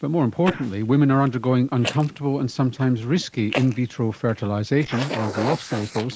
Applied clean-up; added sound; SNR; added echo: neural mask model Resemble Enhance denoiser.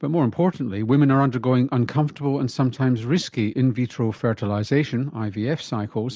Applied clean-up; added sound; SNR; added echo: none; none; none; none.